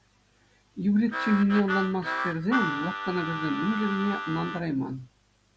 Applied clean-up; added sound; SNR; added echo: none; Harmonica; 4 dB; none.